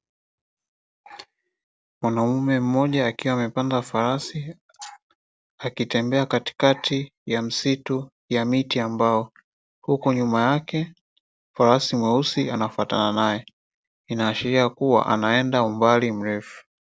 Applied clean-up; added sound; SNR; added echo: none; none; none; none.